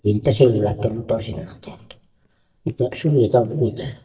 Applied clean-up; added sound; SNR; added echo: neural mask model DeepFilterNet 3.